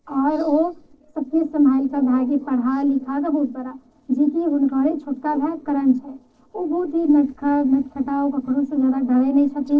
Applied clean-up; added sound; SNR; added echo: neural separator model SepFormer DNS4.